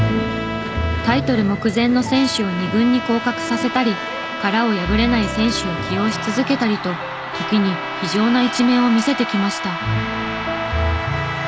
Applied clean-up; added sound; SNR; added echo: none; Trumpet; 10 dB; none.